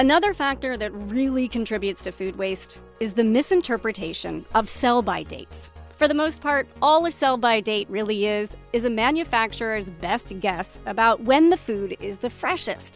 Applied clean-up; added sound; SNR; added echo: none; none; none; none.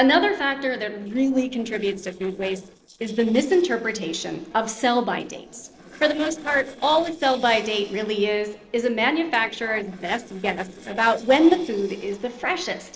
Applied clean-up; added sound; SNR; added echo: neural separator model SepFormer DNS4.